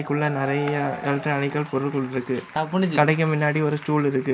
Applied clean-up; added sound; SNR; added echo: none; Applause / Crowd / Cheering; 15 dB; none.